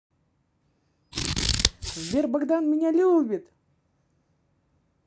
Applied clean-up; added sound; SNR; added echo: none; Scissors; 0 dB; none.